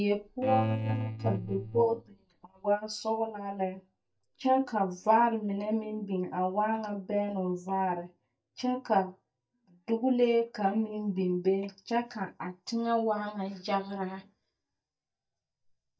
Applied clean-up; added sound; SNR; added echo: neural mask model DeepFilterNet 3.